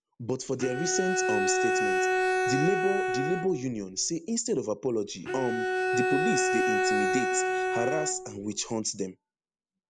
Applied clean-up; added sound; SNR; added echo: none; Bowed string instrument; -4 dB; none.